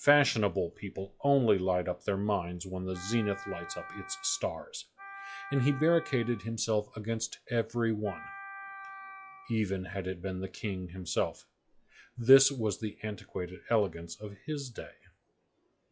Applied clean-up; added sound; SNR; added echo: classical method log-MMSE.